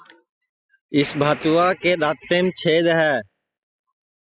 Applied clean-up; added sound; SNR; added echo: classical method spectral subtraction.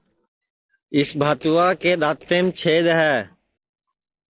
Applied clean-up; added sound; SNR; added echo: neural separator model SepFormer DNS4.